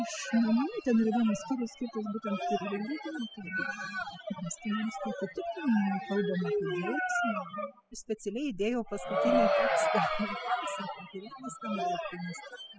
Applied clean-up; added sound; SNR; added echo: classical method spectral subtraction.